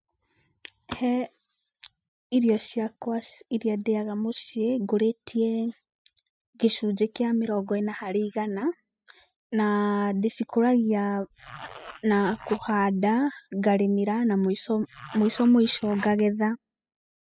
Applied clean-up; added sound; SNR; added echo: classical method spectral subtraction.